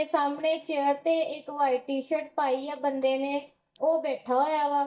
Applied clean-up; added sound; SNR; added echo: neural mask model DeepFilterNet 3.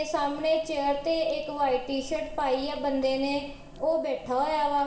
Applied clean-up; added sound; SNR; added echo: none; Computer keyboard; 18 dB; reverberation time 0.8 s.